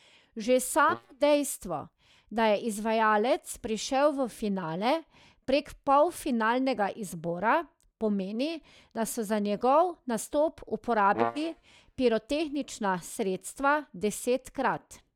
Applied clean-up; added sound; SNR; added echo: neural mask model DeepFilterNet 3.